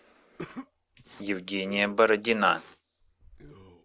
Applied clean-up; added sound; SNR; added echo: none; Respiratory sounds; 18 dB; none.